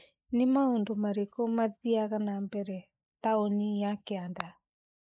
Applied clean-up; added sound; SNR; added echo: neural mask model Resemble Enhance denoiser.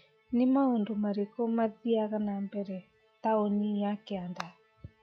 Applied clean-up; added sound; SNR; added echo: classical method log-MMSE.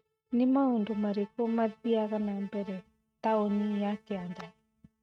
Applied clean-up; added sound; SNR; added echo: neural mask model RNNoise.